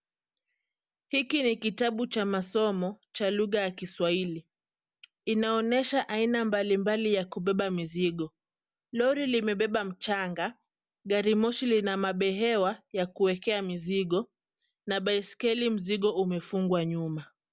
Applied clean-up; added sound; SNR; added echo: none; none; none; none.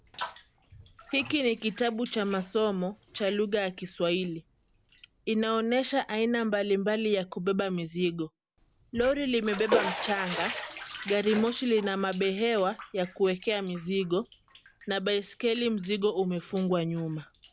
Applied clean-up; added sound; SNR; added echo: none; Bathtub (filling or washing); 12 dB; none.